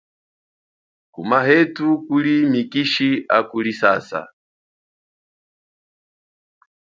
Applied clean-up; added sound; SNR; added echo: none; none; none; none.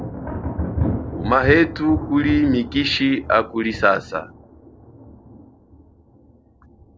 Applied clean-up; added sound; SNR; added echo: none; Thunder; 7 dB; none.